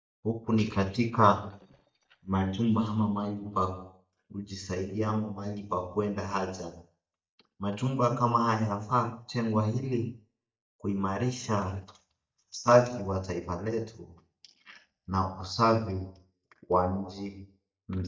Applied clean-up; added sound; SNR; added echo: neural mask model DeepFilterNet 3.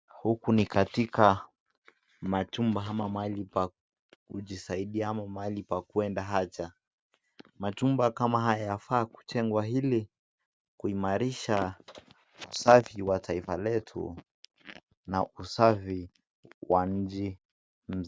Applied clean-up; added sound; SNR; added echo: none; none; none; none.